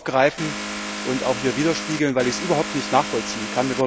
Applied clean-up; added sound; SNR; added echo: none; Vehicle; 6 dB; none.